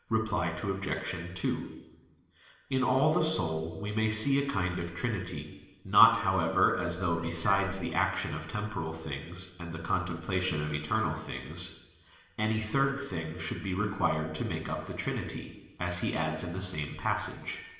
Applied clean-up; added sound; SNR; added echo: none; Meow; 14 dB; reverberation time 1.1 s.